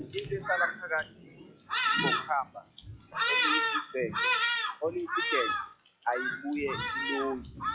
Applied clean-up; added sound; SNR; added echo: classical method log-MMSE.